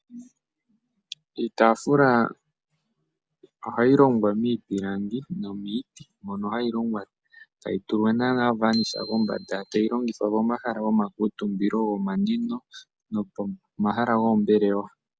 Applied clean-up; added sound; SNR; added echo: none; Bicycle bell; 16 dB; none.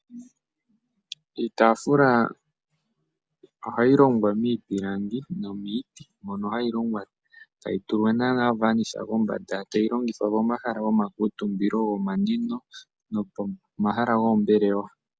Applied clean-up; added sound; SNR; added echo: none; none; none; none.